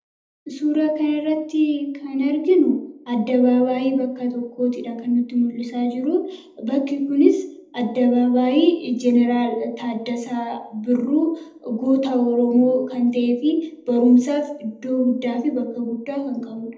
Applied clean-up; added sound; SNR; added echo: none; none; none; reverberation time 0.8 s.